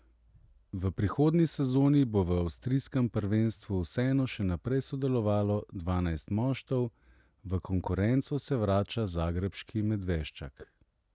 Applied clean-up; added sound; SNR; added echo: none; none; none; none.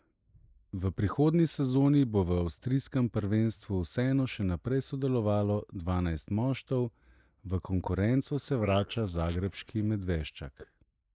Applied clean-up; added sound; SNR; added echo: neural mask model Resemble Enhance denoiser.